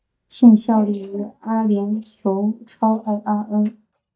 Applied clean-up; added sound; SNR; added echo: neural mask model DeepFilterNet 3.